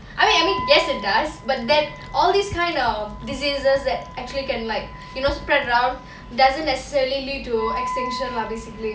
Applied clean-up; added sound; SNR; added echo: none; Wind instrument, woodwind instrument; 12 dB; none.